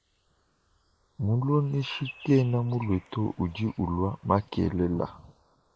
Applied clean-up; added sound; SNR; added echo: neural mask model Resemble Enhance denoiser.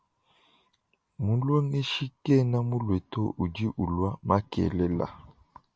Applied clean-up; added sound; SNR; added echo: none; none; none; none.